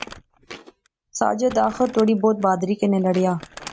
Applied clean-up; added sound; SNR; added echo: none; Crumpling, crinkling + Thump, thud; 19 dB; none.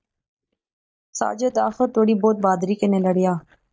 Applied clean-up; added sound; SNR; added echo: neural mask model DeepFilterNet 3.